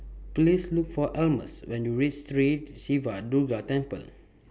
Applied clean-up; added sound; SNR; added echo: none; none; none; none.